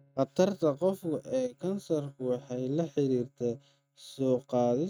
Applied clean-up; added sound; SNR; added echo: neural mask model RNNoise.